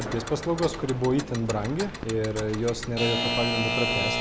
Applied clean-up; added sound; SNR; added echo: none; Alarm / Clock; 4 dB; none.